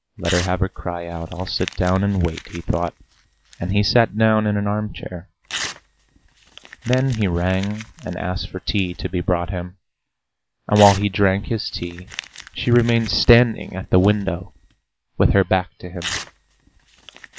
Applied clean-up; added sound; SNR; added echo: none; Crumpling, crinkling / Tearing; 16 dB; none.